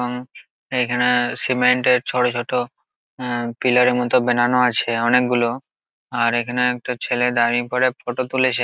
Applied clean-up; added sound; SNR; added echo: none; none; none; none.